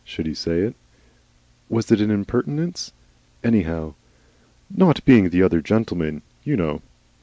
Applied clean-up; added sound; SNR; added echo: none; none; none; none.